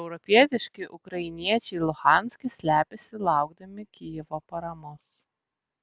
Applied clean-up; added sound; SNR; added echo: none; none; none; none.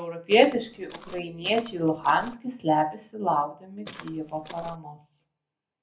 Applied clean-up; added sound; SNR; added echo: none; Walk, footsteps; 17 dB; reverberation time 0.3 s.